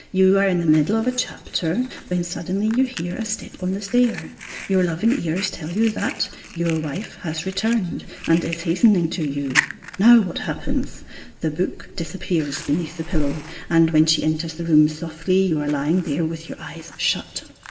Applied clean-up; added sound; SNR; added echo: none; Fire; 16 dB; reverberation time 1.7 s.